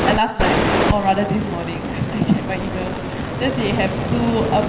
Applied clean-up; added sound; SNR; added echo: none; Fire; 0 dB; reverberation time 2.4 s.